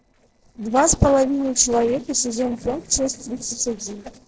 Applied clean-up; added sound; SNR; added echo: neural separator model SepFormer DNS4.